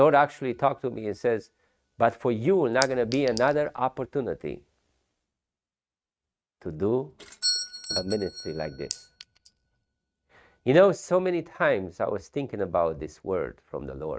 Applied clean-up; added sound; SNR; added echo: neural mask model RNNoise.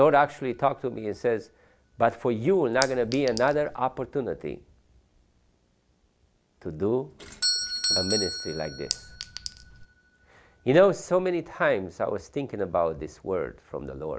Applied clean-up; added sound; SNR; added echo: none; Chink, clink + Doorbell; 10 dB; none.